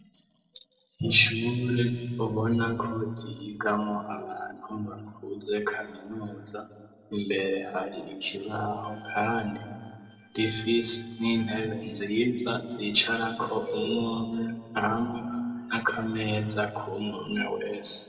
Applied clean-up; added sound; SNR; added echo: neural separator model SepFormer DNS4.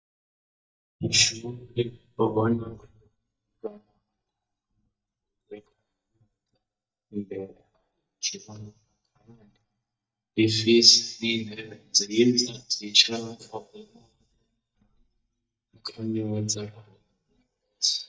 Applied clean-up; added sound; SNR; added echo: neural mask model DeepFilterNet 3.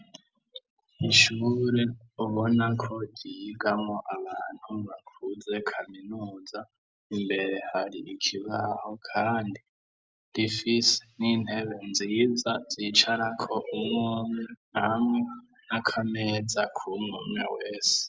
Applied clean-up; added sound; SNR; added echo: none; none; none; none.